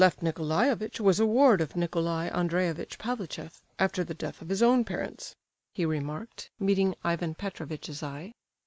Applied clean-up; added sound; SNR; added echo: none; none; none; none.